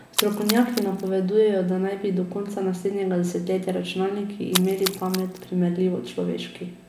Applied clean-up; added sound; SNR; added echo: none; Splash, splatter; 7 dB; none.